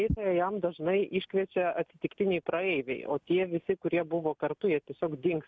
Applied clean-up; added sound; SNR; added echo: none; none; none; none.